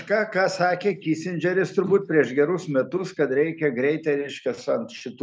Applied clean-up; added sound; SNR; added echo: neural mask model Resemble Enhance denoiser.